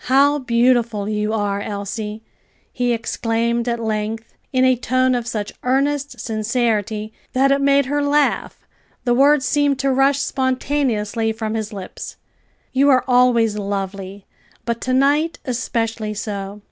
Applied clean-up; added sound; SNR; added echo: none; none; none; none.